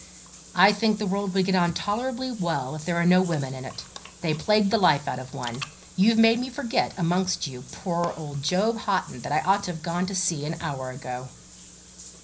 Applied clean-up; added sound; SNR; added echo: none; Bathtub (filling or washing) / Water; 20 dB; reverberation time 0.5 s.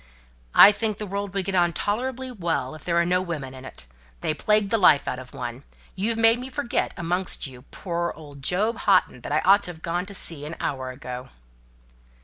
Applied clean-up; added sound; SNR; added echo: none; none; none; none.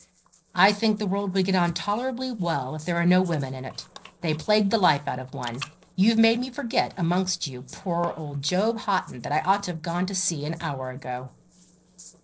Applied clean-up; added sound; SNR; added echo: neural separator model SepFormer DNS4.